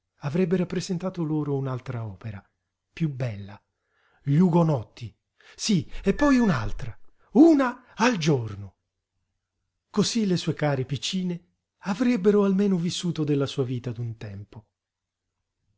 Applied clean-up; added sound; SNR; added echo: none; Squeak / Screech; 8 dB; none.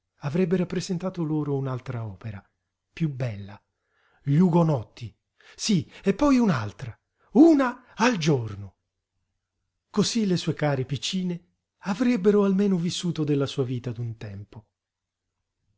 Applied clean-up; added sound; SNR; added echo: none; none; none; none.